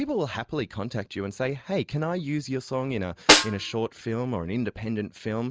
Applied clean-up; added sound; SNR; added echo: none; Snare drum; -5 dB; none.